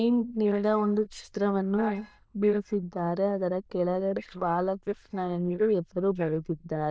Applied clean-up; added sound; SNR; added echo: neural diffusion model UNIVERSE++.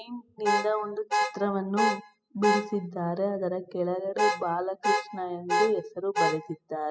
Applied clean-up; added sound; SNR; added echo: classical method spectral subtraction.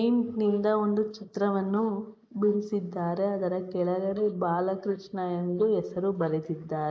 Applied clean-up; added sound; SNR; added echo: neural mask model Resemble Enhance denoiser.